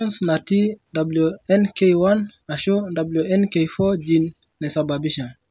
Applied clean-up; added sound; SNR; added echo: none; none; none; none.